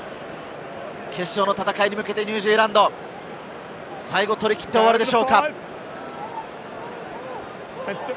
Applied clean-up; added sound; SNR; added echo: none; none; none; none.